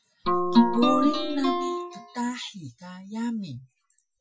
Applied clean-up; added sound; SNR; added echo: classical method Wiener filter.